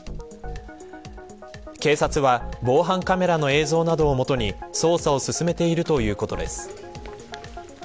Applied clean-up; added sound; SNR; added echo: none; none; none; none.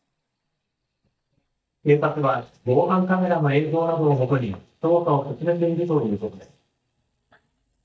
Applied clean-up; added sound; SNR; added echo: neural mask model DeepFilterNet 3.